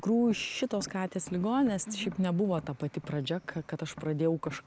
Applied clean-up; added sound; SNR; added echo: none; Tap; 20 dB; none.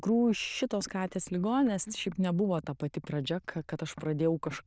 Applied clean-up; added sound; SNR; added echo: neural diffusion model UNIVERSE++.